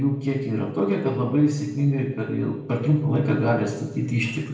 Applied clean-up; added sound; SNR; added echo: none; none; none; reverberation time 0.8 s.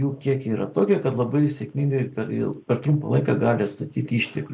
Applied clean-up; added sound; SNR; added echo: none; none; none; none.